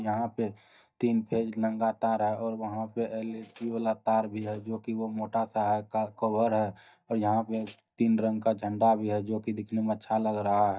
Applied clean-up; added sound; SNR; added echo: neural mask model DeepFilterNet 3.